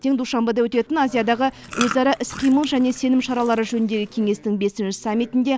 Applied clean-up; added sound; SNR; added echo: none; Chewing, mastication; 14 dB; none.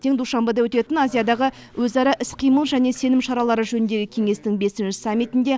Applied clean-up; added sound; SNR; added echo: none; none; none; none.